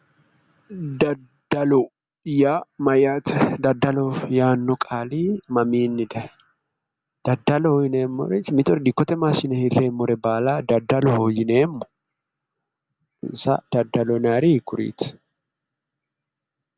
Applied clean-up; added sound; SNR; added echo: none; none; none; none.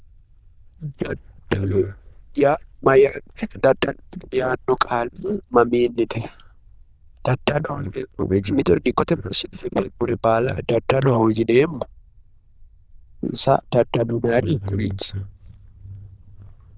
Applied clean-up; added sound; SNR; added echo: neural diffusion model UNIVERSE++.